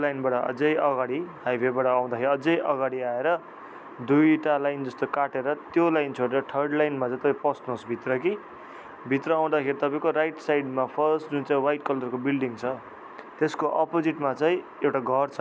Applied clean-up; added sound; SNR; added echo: none; none; none; none.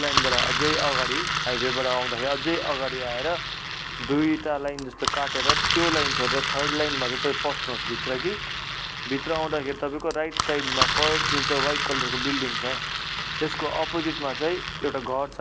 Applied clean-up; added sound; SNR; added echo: none; Engine; -1 dB; none.